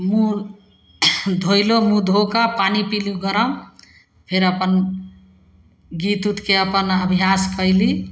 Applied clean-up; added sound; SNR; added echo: none; none; none; none.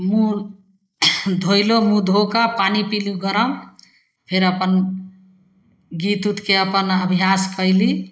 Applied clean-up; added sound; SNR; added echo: neural mask model Resemble Enhance denoiser.